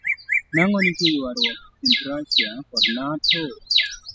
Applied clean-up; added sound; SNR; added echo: classical method spectral subtraction.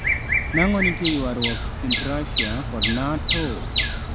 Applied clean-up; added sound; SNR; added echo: none; Bird vocalization, bird call, bird song; -3 dB; none.